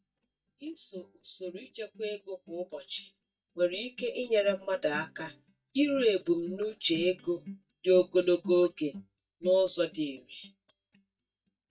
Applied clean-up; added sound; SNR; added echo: neural mask model DeepFilterNet 3.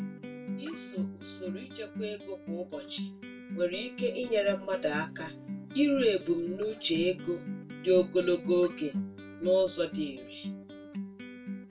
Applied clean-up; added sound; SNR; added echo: none; Acoustic guitar; 9 dB; reverberation time 0.2 s.